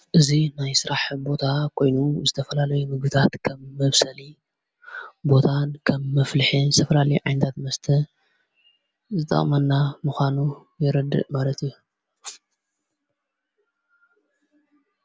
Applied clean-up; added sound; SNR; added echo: none; none; none; none.